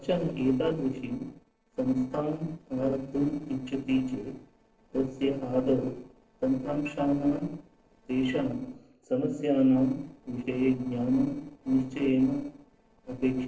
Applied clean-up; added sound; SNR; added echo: neural separator model SepFormer DNS4.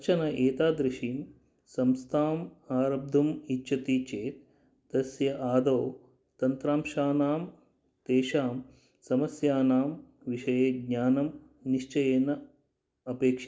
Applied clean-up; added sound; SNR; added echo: none; none; none; none.